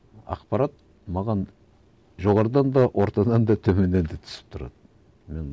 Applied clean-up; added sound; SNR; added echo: none; none; none; none.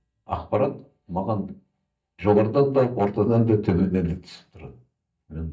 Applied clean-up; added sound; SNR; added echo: neural mask model DeepFilterNet 3.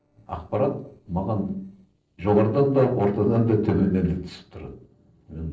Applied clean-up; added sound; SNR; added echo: neural separator model SepFormer DNS4.